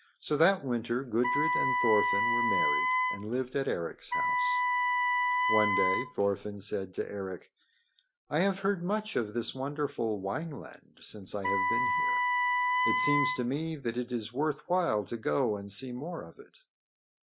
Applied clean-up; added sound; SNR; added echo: none; Wind instrument, woodwind instrument; -4 dB; none.